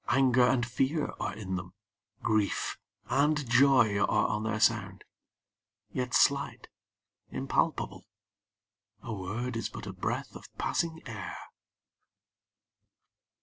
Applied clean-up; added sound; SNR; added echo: none; none; none; none.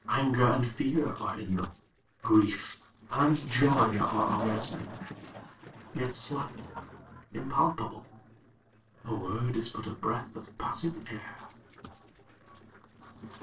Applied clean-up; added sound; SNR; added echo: neural separator model SepFormer DNS4.